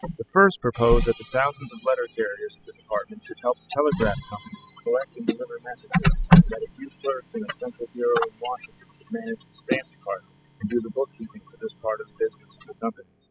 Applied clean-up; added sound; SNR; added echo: classical method spectral subtraction.